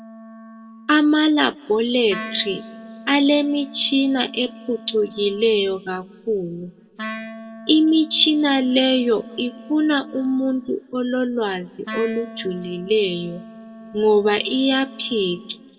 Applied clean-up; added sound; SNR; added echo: none; Wind instrument, woodwind instrument; 17 dB; reverberation time 1.0 s.